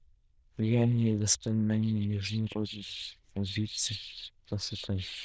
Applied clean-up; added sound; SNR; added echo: neural diffusion model UNIVERSE++.